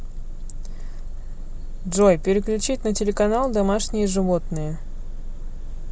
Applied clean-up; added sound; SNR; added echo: none; none; none; none.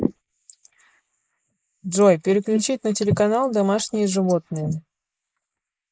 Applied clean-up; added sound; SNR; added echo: neural mask model Resemble Enhance denoiser.